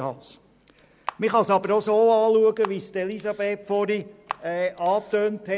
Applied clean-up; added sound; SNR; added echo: none; Camera; 18 dB; none.